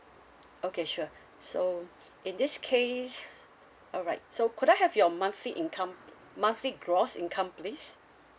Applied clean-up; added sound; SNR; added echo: none; none; none; none.